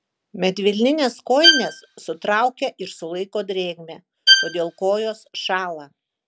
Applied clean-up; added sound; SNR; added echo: none; Bowed string instrument; -4 dB; none.